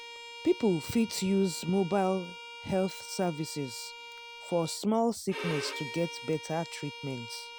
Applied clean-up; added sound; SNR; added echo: none; Bowed string instrument; 12 dB; none.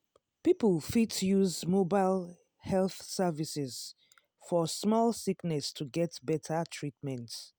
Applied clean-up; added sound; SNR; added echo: none; none; none; none.